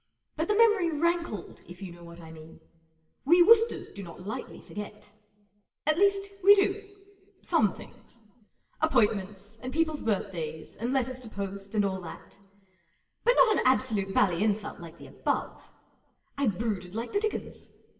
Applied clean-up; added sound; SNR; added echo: none; none; none; reverberation time 1.4 s.